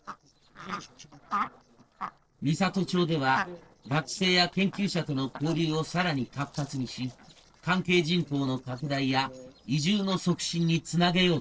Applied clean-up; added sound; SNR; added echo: neural separator model SepFormer DNS4.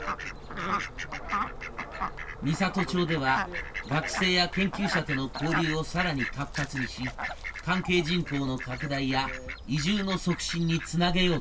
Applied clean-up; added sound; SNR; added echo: none; Fowl; 5 dB; reverberation time 0.2 s.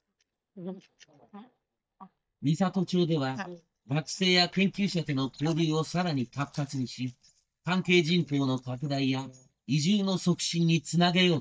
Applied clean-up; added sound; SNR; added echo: neural mask model DeepFilterNet 3.